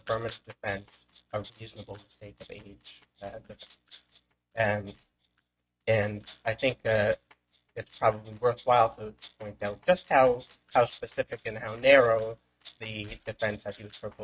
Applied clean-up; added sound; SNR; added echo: neural mask model RNNoise.